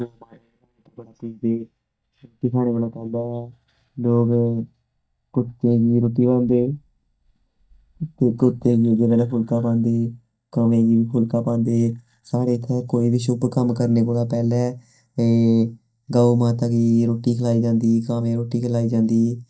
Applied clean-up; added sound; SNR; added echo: neural mask model DeepFilterNet 3.